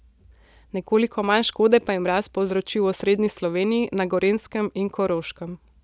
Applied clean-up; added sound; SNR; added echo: none; none; none; none.